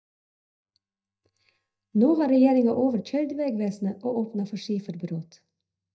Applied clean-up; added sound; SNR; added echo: neural mask model DeepFilterNet 3.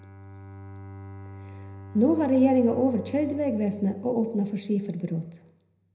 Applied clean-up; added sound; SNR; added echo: none; Bowed string instrument; 17 dB; reverberation time 0.7 s.